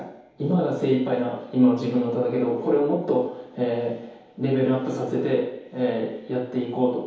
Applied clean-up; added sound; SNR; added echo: none; none; none; reverberation time 2.2 s.